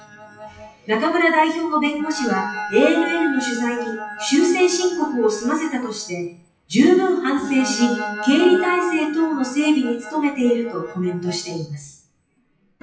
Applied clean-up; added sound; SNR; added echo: classical method WPE with log-MMSE.